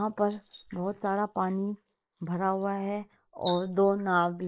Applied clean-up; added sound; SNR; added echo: neural mask model Resemble Enhance denoiser.